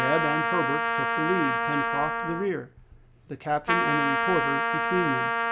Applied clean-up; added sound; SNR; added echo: none; Trumpet; -4 dB; none.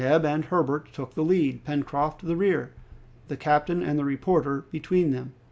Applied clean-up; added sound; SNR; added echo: none; none; none; none.